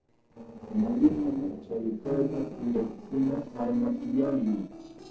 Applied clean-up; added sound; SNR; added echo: neural separator model SepFormer DNS4.